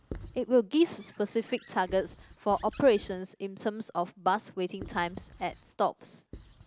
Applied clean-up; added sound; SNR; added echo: none; Squeak / Writing; 19 dB; none.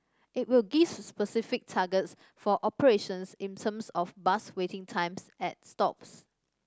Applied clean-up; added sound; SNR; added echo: none; none; none; none.